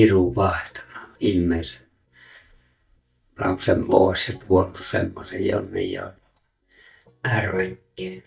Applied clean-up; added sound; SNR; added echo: neural mask model DeepFilterNet 3.